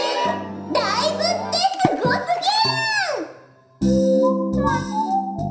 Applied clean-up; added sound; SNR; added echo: none; Water / Splash, splatter; 10 dB; reverberation time 0.7 s.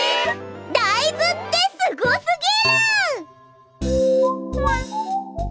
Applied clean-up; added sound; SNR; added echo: none; none; none; none.